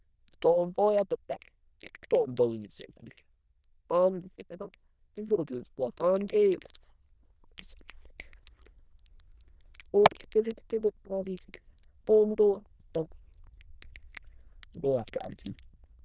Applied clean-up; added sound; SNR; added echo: neural diffusion model UNIVERSE++.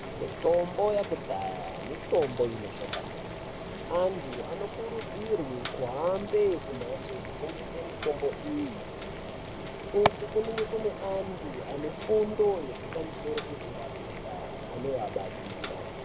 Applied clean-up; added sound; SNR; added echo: none; Boiling; 6 dB; none.